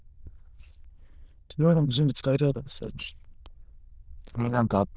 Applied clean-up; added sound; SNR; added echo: neural diffusion model UNIVERSE++.